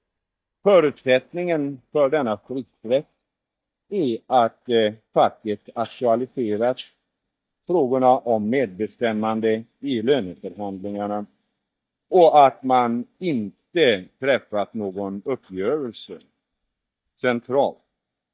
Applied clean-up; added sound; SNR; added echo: neural mask model DeepFilterNet 3.